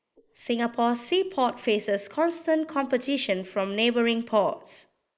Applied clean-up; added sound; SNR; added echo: neural mask model Resemble Enhance denoiser.